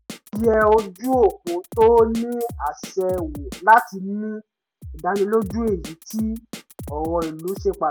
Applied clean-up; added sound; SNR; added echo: none; Drum kit; 15 dB; none.